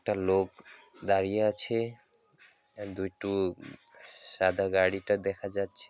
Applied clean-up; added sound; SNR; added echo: none; none; none; none.